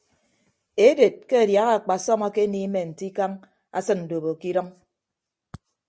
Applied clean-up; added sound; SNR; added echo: none; none; none; none.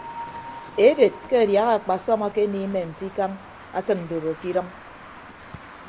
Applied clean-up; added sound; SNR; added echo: none; Traffic noise, roadway noise + Bell; 17 dB; none.